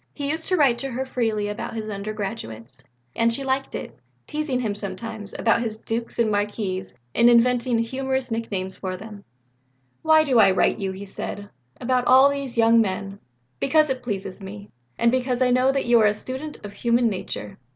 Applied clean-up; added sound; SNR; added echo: none; none; none; none.